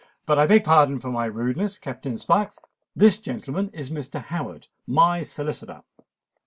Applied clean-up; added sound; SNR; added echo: none; none; none; none.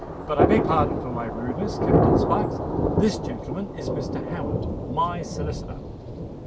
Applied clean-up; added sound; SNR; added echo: none; Thunder; -4 dB; none.